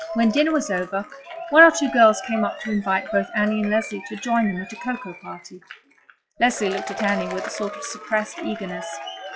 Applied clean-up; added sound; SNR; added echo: classical method log-MMSE.